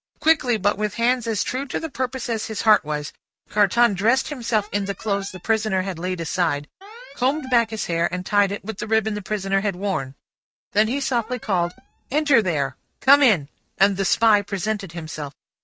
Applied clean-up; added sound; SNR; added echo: neural mask model RNNoise.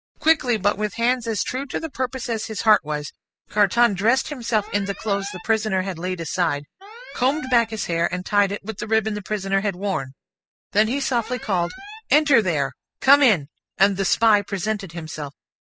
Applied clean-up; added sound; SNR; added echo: classical method spectral subtraction.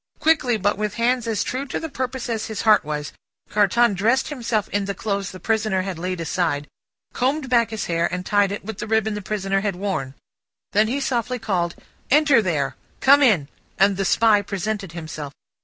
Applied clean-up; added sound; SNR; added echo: none; none; none; none.